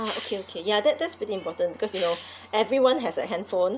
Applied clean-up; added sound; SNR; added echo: none; Hiss; 10 dB; none.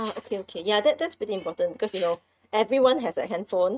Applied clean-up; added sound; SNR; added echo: neural mask model RNNoise.